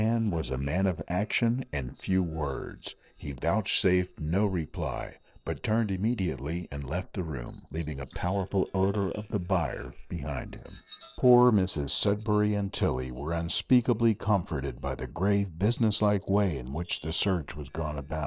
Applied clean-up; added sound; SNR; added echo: neural separator model SepFormer DNS4.